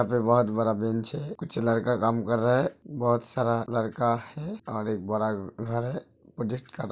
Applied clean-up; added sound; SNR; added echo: none; none; none; none.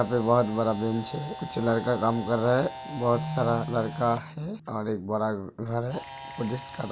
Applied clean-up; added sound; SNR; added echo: none; Keyboard (musical) + Camera; 11 dB; none.